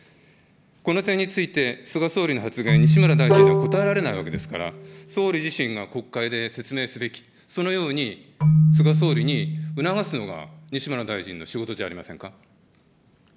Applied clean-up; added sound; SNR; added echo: none; Keyboard (musical) + Bowed string instrument; -3 dB; none.